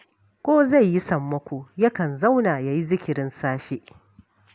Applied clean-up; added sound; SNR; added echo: none; none; none; none.